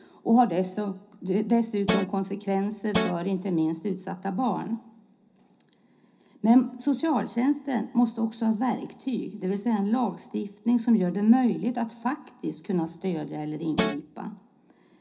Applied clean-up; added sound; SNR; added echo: none; Guitar; 2 dB; reverberation time 0.5 s.